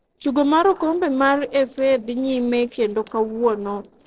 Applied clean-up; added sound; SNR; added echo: neural separator model SepFormer DNS4.